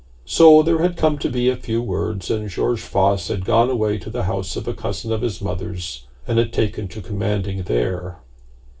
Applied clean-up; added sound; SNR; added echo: none; none; none; reverberation time 0.2 s.